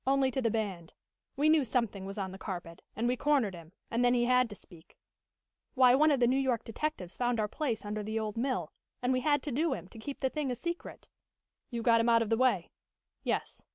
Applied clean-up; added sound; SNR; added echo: none; none; none; none.